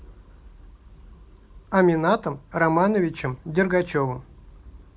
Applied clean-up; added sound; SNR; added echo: none; none; none; none.